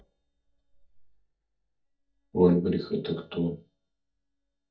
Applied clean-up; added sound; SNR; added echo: neural mask model DeepFilterNet 3.